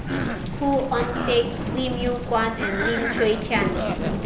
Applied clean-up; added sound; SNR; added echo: none; Cough + Thunder / Rain; 1 dB; none.